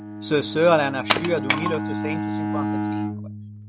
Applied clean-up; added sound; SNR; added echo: none; Bowed string instrument + Wood; 1 dB; none.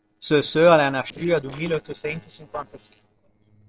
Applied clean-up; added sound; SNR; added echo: neural separator model SepFormer DNS4.